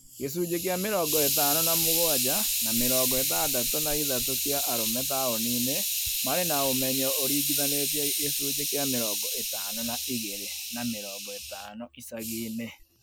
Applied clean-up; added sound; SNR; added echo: none; Hiss; -3 dB; none.